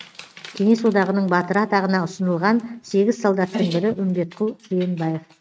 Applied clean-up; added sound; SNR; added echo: neural mask model RNNoise.